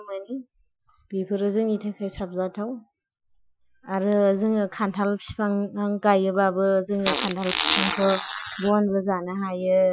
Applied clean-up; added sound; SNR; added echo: classical method Wiener filter.